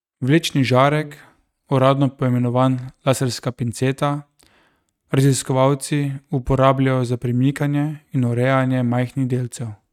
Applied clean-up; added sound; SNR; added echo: neural mask model RNNoise.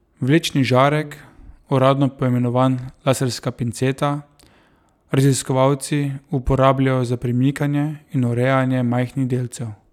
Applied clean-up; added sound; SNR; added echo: none; Brass instrument; 20 dB; none.